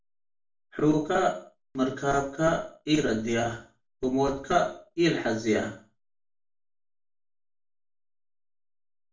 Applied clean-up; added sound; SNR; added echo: none; none; none; reverberation time 0.4 s.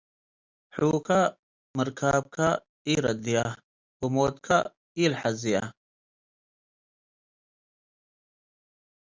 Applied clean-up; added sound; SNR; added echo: none; none; none; none.